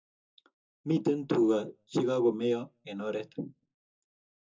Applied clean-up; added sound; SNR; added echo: none; none; none; reverberation time 0.2 s.